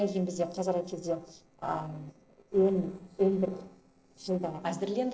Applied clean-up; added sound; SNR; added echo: neural separator model SepFormer DNS4.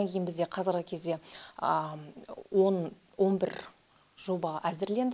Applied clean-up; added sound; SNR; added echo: none; none; none; none.